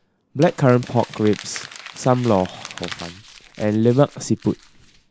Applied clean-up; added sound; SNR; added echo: none; Crumpling, crinkling; 19 dB; none.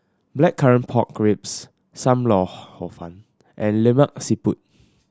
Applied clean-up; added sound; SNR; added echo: none; none; none; none.